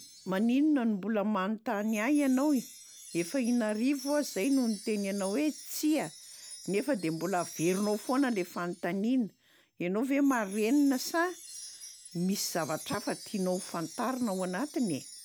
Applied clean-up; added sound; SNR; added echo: none; Wind chime; 17 dB; none.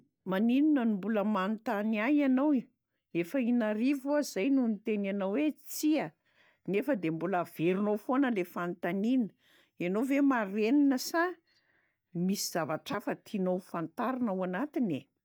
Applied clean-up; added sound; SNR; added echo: neural mask model DeepFilterNet 3.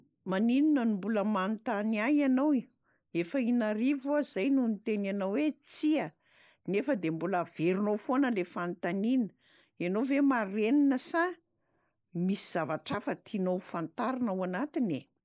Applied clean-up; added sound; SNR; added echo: neural mask model Resemble Enhance denoiser.